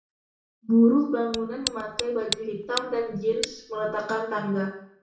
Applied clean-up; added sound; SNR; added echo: none; Tick; 9 dB; reverberation time 0.6 s.